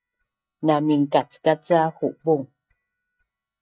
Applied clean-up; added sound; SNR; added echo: neural mask model DeepFilterNet 3.